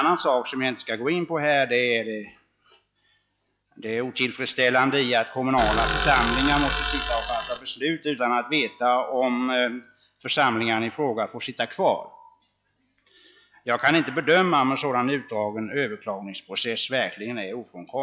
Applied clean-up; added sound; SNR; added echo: classical method log-MMSE.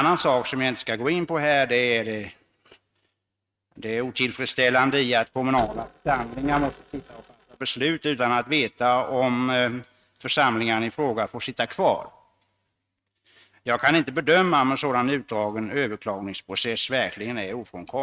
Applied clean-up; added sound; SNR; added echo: neural mask model RNNoise.